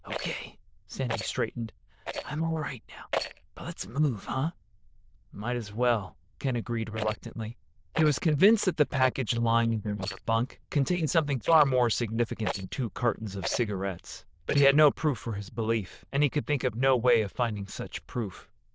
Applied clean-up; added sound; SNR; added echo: neural diffusion model UNIVERSE++.